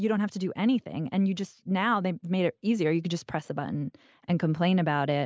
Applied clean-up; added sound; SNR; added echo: none; none; none; none.